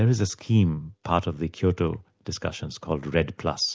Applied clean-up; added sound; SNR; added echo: none; none; none; none.